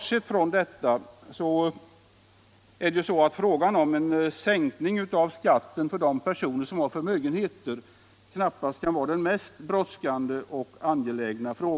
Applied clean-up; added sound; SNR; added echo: none; none; none; none.